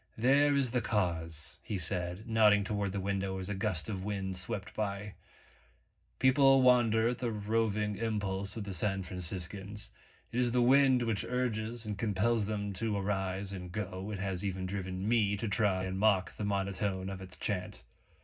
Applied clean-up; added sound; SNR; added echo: none; none; none; reverberation time 0.4 s.